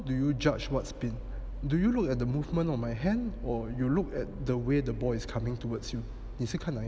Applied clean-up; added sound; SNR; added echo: none; none; none; none.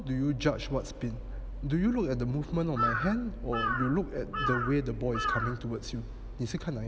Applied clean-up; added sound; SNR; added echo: none; Bird vocalization, bird call, bird song / Crow; 3 dB; none.